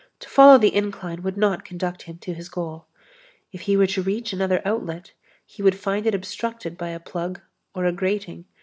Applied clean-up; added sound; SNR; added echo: none; none; none; none.